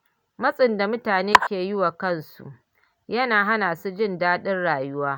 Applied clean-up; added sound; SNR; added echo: none; none; none; none.